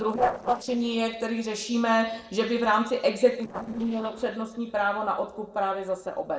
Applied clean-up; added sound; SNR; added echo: neural separator model SepFormer DNS4.